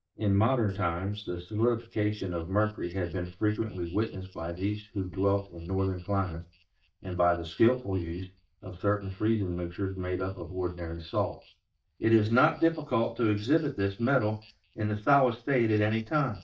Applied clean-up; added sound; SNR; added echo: neural mask model DeepFilterNet 3.